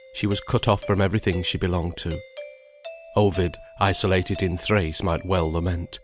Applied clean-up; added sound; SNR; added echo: none; Doorbell; 17 dB; none.